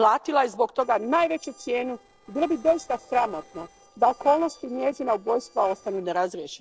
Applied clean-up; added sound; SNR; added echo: neural separator model SepFormer DNS4.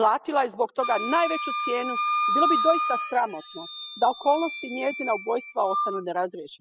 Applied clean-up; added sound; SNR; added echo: classical method spectral subtraction.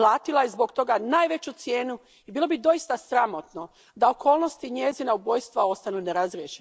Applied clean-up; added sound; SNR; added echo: none; none; none; none.